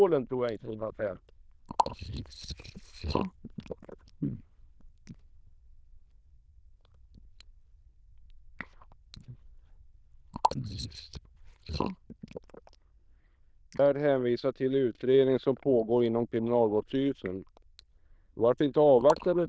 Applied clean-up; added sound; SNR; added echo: neural diffusion model UNIVERSE++.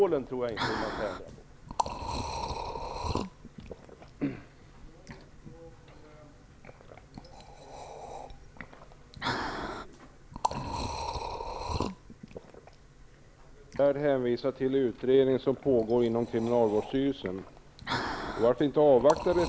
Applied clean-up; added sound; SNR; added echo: none; Liquid; 7 dB; none.